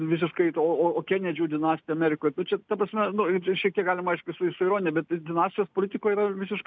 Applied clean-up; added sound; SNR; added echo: none; none; none; none.